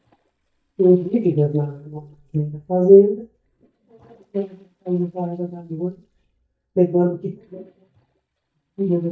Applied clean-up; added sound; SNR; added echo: neural mask model DeepFilterNet 3.